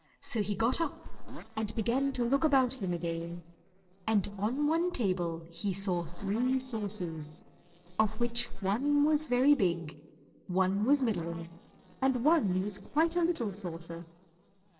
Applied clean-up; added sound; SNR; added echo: neural separator model SepFormer DNS4.